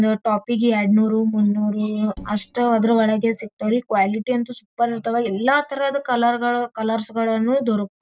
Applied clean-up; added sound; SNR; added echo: neural separator model SepFormer DNS4.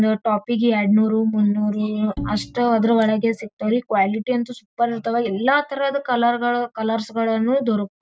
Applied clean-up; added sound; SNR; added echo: none; Bowed string instrument; 13 dB; none.